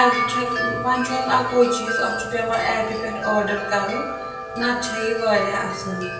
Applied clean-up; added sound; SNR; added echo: none; Wind chime; 5 dB; reverberation time 1.4 s.